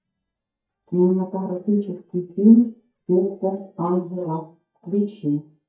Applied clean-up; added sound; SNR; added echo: neural mask model DeepFilterNet 3.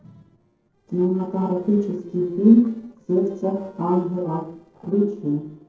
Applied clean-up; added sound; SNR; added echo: neural separator model SepFormer DNS4.